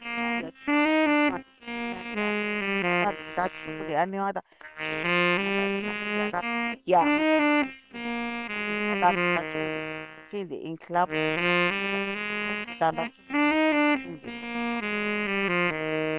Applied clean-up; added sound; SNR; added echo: neural separator model SepFormer WHAM!.